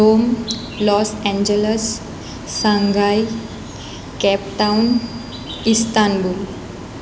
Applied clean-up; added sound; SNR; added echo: none; Bus + Bell; 13 dB; none.